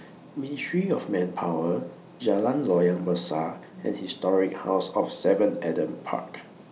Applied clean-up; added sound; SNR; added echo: none; none; none; none.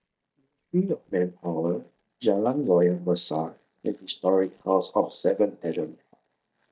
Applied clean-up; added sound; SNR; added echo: neural mask model DeepFilterNet 3.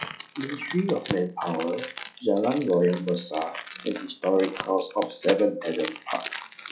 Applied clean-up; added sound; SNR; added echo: classical method log-MMSE.